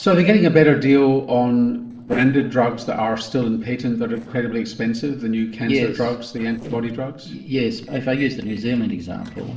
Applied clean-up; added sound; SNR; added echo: neural separator model SepFormer DNS4.